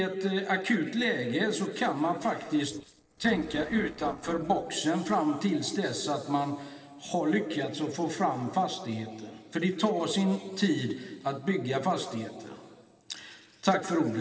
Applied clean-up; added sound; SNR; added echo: neural separator model SepFormer DNS4.